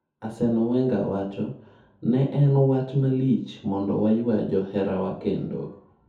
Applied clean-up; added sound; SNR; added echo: none; none; none; reverberation time 0.5 s.